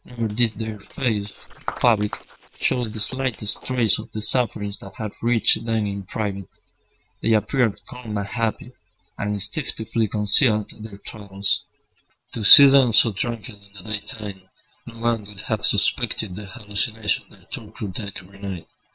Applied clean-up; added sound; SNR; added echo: neural separator model SepFormer WHAM!.